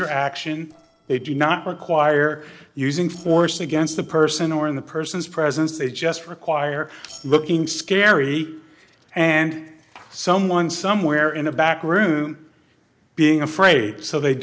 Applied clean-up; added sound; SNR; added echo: neural separator model SepFormer DNS4.